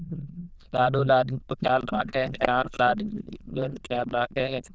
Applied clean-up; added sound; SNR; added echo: neural diffusion model UNIVERSE++.